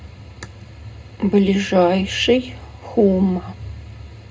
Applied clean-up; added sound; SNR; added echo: none; none; none; reverberation time 0.2 s.